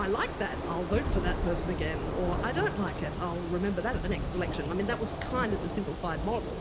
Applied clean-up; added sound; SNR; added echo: none; Thunder / Rain; 1 dB; none.